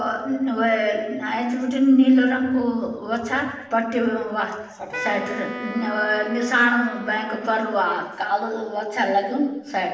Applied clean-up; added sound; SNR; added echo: none; Wind instrument, woodwind instrument; 12 dB; reverberation time 1.0 s.